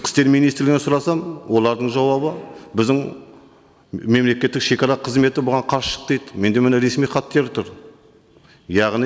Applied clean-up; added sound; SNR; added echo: none; none; none; none.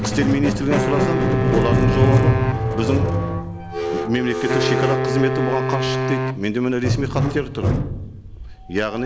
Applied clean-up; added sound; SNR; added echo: none; Wind instrument, woodwind instrument + Squeak; -4 dB; none.